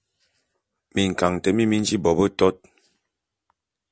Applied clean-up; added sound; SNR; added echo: none; none; none; none.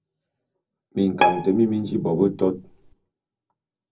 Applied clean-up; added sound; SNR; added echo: none; Bowed string instrument; 2 dB; reverberation time 0.4 s.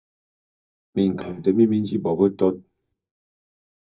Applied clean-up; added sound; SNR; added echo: neural mask model DeepFilterNet 3.